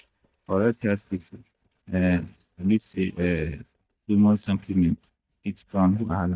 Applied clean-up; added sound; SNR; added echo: neural mask model DeepFilterNet 3.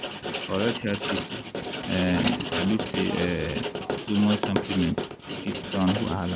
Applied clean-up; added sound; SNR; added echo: none; Writing; 0 dB; none.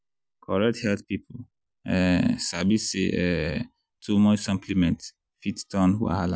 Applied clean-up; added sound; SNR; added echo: none; none; none; none.